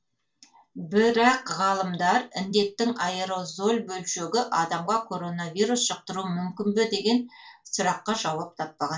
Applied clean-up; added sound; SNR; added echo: none; none; none; reverberation time 0.2 s.